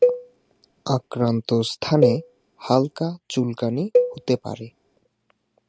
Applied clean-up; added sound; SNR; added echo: none; Cowbell; 2 dB; none.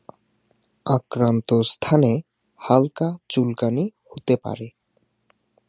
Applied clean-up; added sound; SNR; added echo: none; none; none; none.